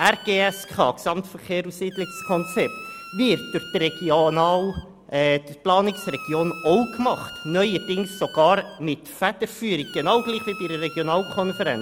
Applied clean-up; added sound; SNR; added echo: none; Squeak; 16 dB; none.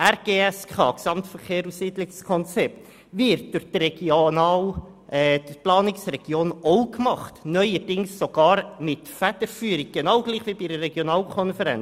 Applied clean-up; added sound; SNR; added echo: none; none; none; none.